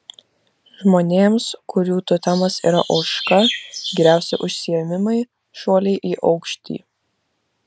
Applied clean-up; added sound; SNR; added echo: none; Chirp, tweet; 8 dB; none.